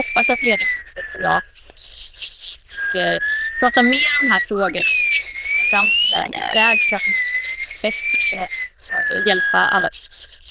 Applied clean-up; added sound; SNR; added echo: neural diffusion model UNIVERSE++.